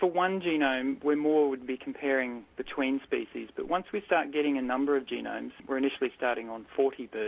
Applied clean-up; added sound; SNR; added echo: none; none; none; none.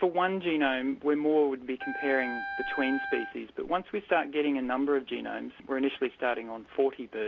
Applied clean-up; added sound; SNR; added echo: none; Wind instrument, woodwind instrument; 7 dB; none.